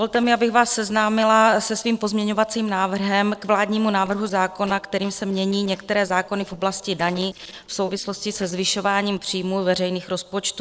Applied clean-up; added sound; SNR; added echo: neural separator model SepFormer DNS4.